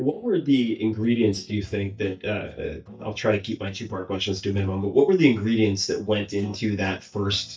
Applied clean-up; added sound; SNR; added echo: neural mask model DeepFilterNet 3.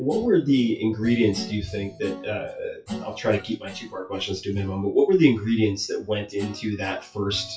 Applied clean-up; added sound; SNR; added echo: classical method WPE with log-MMSE.